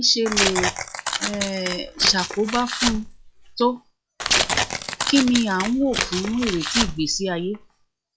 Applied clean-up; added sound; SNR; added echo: classical method log-MMSE.